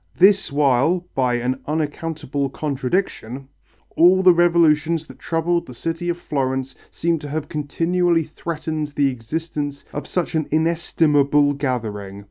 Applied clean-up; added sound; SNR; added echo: none; none; none; none.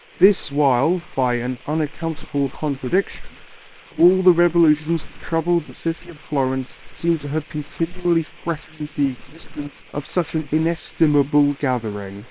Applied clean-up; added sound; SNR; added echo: neural separator model SepFormer WHAM!.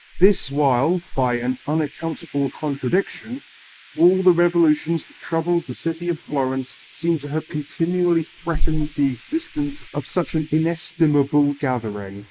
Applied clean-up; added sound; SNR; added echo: neural mask model Resemble Enhance denoiser.